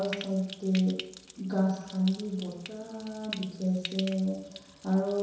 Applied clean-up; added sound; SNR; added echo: none; Stream; 14 dB; reverberation time 1.0 s.